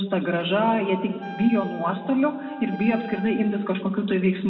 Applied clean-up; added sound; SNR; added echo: none; Wind instrument, woodwind instrument; 16 dB; reverberation time 1.8 s.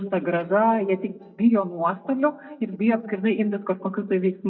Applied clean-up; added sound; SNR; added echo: neural mask model DeepFilterNet 3.